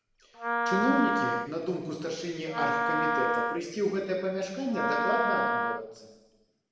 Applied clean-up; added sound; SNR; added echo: none; Wind instrument, woodwind instrument; -1 dB; reverberation time 1.1 s.